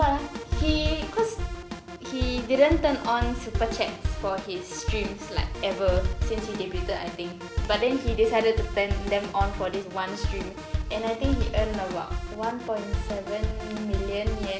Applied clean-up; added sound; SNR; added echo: none; Drum kit; 2 dB; none.